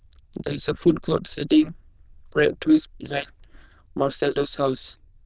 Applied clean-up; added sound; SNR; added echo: neural diffusion model UNIVERSE++.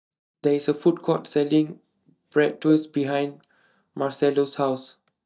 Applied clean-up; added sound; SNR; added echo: neural mask model DeepFilterNet 3.